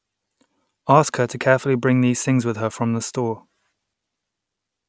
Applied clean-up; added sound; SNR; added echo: none; none; none; none.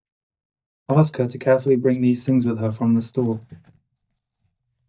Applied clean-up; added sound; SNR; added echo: neural mask model DeepFilterNet 3.